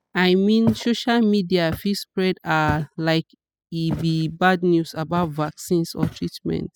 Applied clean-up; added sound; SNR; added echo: classical method spectral subtraction.